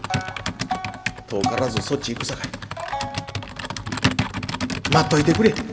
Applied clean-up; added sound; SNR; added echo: none; Computer keyboard; 3 dB; none.